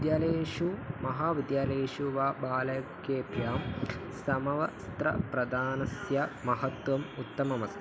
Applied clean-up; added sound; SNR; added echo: none; none; none; none.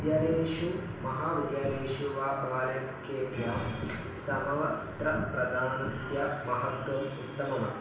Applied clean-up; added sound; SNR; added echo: none; none; none; reverberation time 0.9 s.